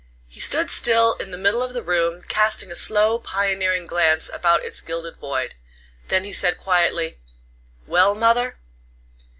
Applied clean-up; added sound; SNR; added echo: none; none; none; none.